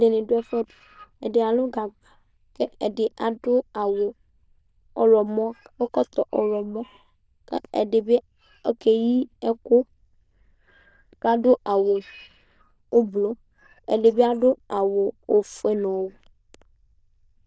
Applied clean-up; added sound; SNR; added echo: neural diffusion model UNIVERSE++.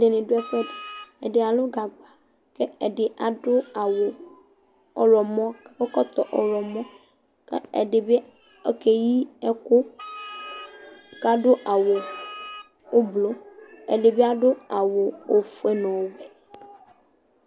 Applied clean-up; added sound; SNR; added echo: none; Wind instrument, woodwind instrument; 16 dB; none.